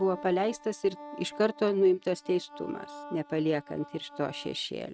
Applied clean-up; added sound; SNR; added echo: neural mask model RNNoise.